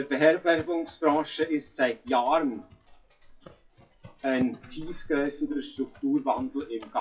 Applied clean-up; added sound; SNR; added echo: classical method WPE with log-MMSE.